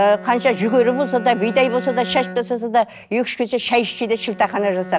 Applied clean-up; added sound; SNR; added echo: none; Bowed string instrument; 14 dB; none.